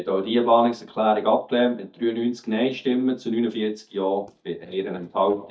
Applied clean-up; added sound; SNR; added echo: neural mask model DeepFilterNet 3.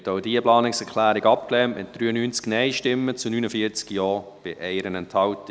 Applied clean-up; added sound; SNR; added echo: none; none; none; none.